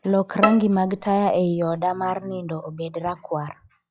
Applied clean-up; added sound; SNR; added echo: classical method log-MMSE.